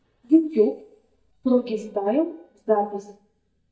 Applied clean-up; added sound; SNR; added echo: neural mask model DeepFilterNet 3.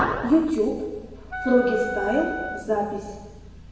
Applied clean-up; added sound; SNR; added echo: none; Wind instrument, woodwind instrument; 8 dB; reverberation time 1.2 s.